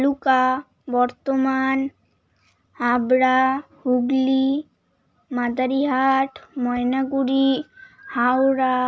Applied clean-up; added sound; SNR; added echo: none; none; none; none.